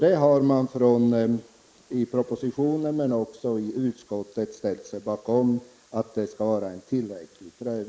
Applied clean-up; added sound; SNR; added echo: neural mask model Resemble Enhance denoiser.